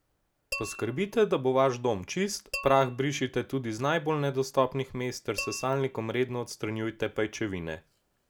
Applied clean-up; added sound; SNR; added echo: none; Tap / Glass; 14 dB; none.